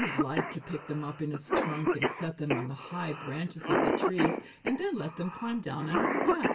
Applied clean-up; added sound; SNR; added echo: none; Cough; -3 dB; reverberation time 0.2 s.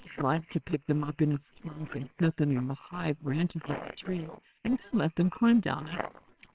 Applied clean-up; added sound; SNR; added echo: neural separator model SepFormer WHAMR!.